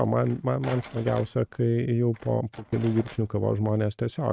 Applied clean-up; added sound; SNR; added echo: neural mask model RNNoise.